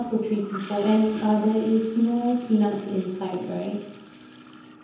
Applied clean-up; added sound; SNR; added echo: none; Toilet flush / Gurgling; 19 dB; reverberation time 1.0 s.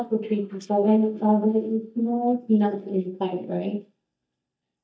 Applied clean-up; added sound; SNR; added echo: neural mask model DeepFilterNet 3.